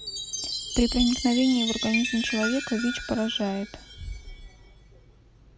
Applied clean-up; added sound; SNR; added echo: none; Chime; 7 dB; none.